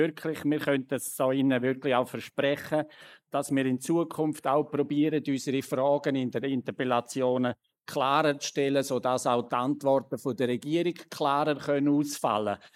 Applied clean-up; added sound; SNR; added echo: neural mask model Resemble Enhance denoiser.